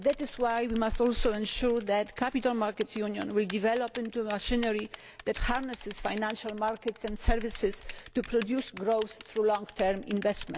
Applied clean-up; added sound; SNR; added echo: none; Typing; 18 dB; none.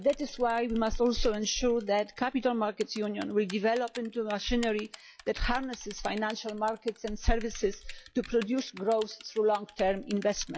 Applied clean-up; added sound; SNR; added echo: classical method log-MMSE.